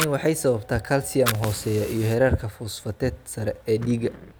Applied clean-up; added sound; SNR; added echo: none; Fire; 12 dB; none.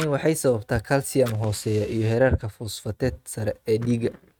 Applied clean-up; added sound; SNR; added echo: neural mask model RNNoise.